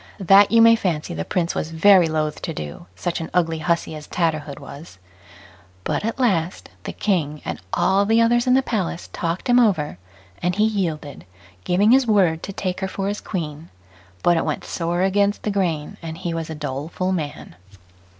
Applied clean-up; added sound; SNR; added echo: none; none; none; none.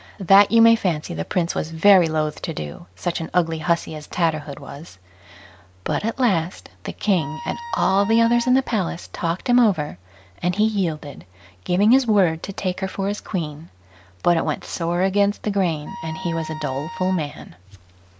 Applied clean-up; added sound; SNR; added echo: none; Wind instrument, woodwind instrument; 12 dB; none.